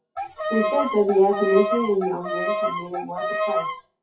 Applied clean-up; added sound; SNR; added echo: classical method WPE with log-MMSE.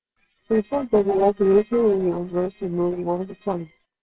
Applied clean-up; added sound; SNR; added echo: neural separator model SepFormer WHAMR!.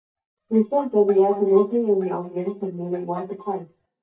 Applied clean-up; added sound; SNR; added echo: neural mask model DeepFilterNet 3.